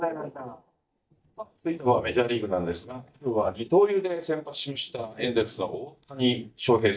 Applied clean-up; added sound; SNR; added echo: neural mask model DeepFilterNet 3.